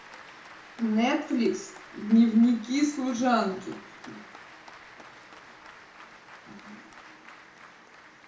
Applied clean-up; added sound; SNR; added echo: none; Applause; 19 dB; reverberation time 0.6 s.